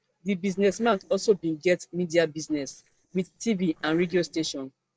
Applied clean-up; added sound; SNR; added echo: neural separator model SepFormer DNS4.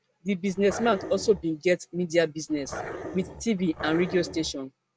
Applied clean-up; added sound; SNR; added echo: none; Growling; 11 dB; none.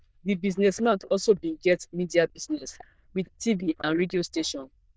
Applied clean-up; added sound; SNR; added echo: neural diffusion model UNIVERSE++.